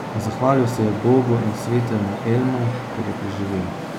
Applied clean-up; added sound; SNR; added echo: none; Traffic noise, roadway noise; 8 dB; none.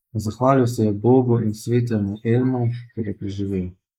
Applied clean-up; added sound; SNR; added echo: neural mask model Resemble Enhance denoiser.